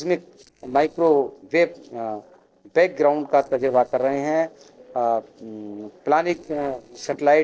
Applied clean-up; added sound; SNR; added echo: neural separator model SepFormer DNS4.